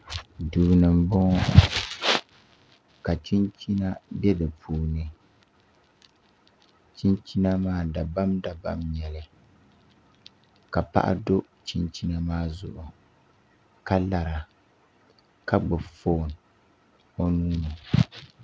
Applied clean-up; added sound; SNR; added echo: none; none; none; none.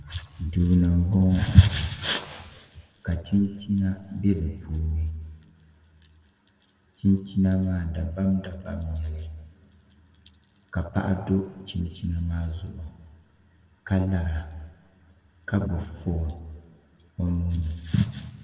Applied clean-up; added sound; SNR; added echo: none; none; none; reverberation time 1.7 s.